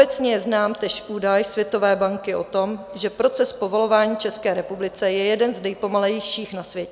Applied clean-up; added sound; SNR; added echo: none; none; none; none.